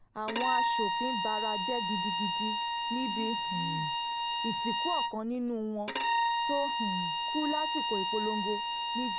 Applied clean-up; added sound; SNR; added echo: none; Bowed string instrument; -4 dB; none.